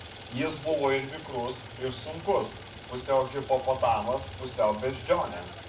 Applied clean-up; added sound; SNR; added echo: none; Idling; 12 dB; reverberation time 0.3 s.